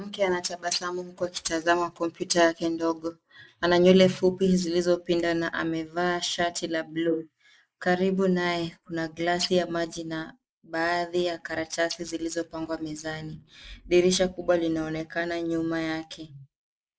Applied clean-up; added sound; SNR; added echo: neural mask model Resemble Enhance denoiser.